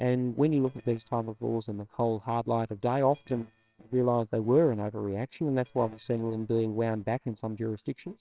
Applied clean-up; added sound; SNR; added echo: neural separator model SepFormer WHAMR!.